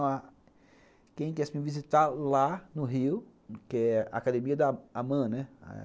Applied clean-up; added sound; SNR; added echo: none; none; none; none.